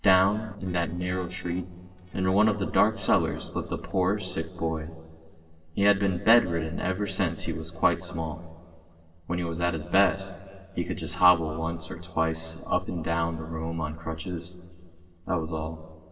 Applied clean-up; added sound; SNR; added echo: neural separator model SepFormer DNS4.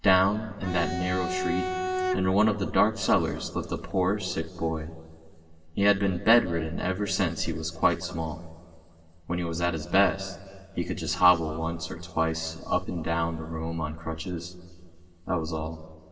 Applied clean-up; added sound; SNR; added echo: none; Bowed string instrument; 3 dB; reverberation time 2.7 s.